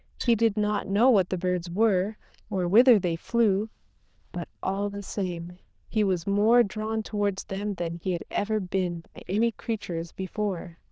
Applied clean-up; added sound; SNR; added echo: neural diffusion model UNIVERSE++.